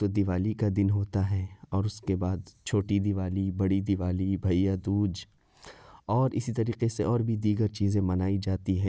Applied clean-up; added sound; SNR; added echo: none; none; none; none.